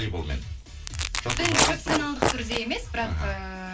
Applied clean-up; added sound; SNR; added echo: none; Tearing; -1 dB; reverberation time 0.2 s.